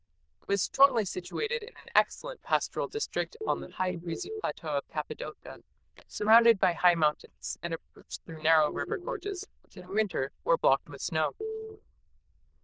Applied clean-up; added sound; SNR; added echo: neural diffusion model UNIVERSE++.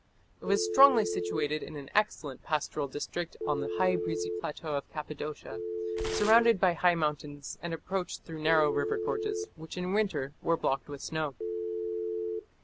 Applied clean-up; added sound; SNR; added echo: none; Telephone + Tearing; 6 dB; none.